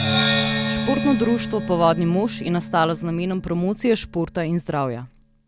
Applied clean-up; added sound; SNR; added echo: none; Percussion + Tambourine; 1 dB; none.